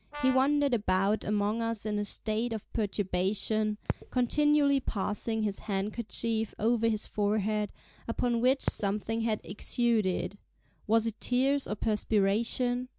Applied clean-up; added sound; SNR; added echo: none; Crackle + Brass instrument; 13 dB; none.